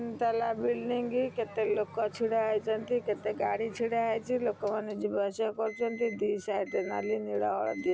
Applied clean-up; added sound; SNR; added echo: none; Microwave oven; 20 dB; none.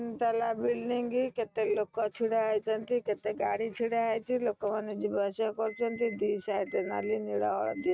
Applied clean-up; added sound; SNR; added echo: neural mask model RNNoise.